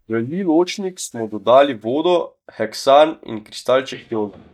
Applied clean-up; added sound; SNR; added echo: neural mask model DeepFilterNet 3.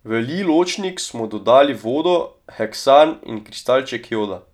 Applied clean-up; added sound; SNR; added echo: none; none; none; none.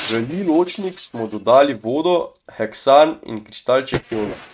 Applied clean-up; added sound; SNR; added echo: neural mask model RNNoise.